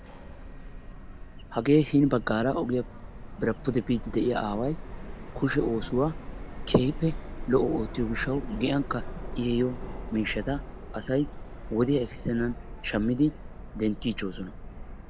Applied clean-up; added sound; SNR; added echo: none; Subway, metro, underground; 9 dB; none.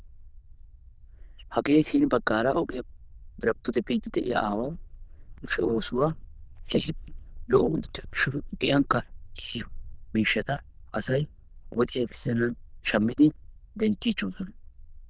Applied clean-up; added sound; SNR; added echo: neural diffusion model UNIVERSE++.